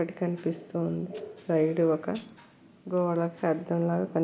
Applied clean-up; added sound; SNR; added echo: none; Tambourine; 12 dB; none.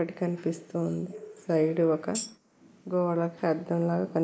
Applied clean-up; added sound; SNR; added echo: neural mask model Resemble Enhance denoiser.